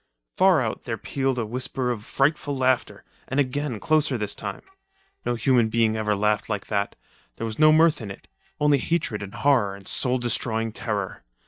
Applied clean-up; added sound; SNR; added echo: neural mask model DeepFilterNet 3.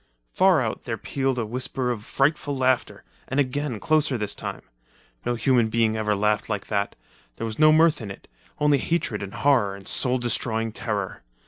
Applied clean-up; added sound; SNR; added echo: none; none; none; none.